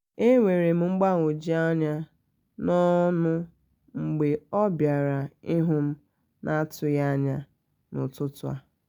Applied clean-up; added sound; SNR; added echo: none; none; none; none.